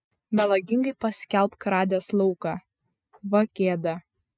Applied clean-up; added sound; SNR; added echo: neural mask model RNNoise.